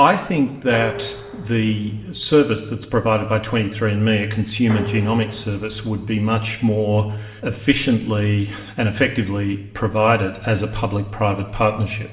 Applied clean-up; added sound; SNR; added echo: none; Dishes, pots, and pans; 16 dB; reverberation time 0.9 s.